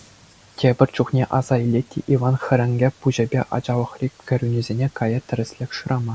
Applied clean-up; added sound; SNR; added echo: none; none; none; none.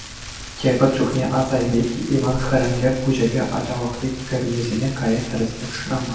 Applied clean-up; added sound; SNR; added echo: none; Rain; 12 dB; reverberation time 0.9 s.